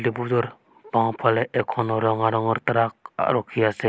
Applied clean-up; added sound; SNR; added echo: none; none; none; none.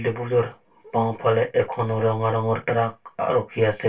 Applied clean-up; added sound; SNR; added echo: none; none; none; reverberation time 0.2 s.